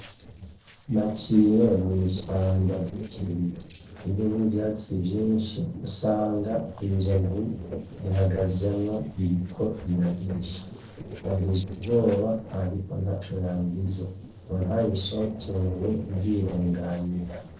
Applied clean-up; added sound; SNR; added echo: neural separator model SepFormer DNS4.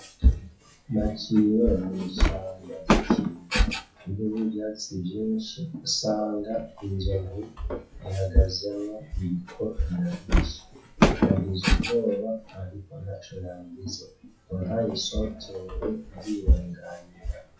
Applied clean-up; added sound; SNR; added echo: classical method WPE with log-MMSE.